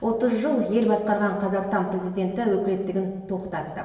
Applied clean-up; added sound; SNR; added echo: none; none; none; reverberation time 1.0 s.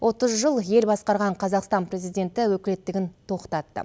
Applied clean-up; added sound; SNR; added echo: none; none; none; none.